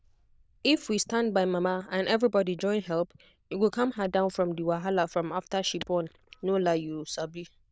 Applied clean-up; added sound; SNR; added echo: neural diffusion model UNIVERSE++.